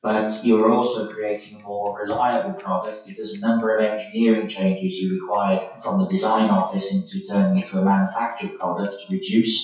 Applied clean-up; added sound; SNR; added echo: classical method WPE with log-MMSE.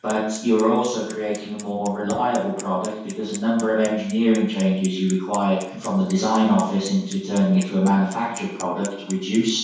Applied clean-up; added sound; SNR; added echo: none; Bicycle; 20 dB; reverberation time 0.6 s.